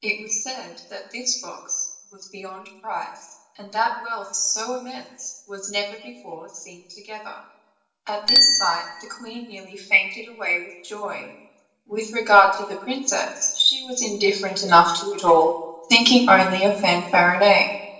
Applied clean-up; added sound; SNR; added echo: none; Bicycle bell; 10 dB; reverberation time 0.7 s.